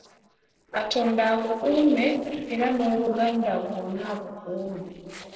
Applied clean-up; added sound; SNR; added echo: neural separator model SepFormer DNS4.